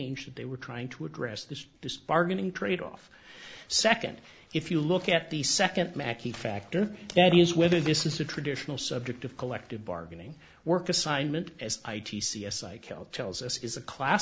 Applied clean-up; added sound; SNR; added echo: none; none; none; none.